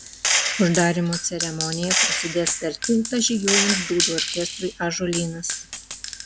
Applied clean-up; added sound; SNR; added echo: none; Gunshot, gunfire; 1 dB; none.